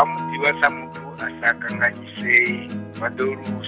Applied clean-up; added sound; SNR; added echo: none; Acoustic guitar + Mallet percussion; 8 dB; none.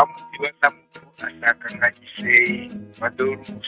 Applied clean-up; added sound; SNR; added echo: neural mask model RNNoise.